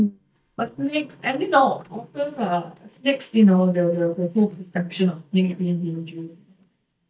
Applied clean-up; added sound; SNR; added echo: neural mask model DeepFilterNet 3.